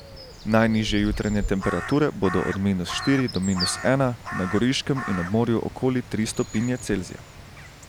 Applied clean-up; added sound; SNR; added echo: none; Crow; 11 dB; none.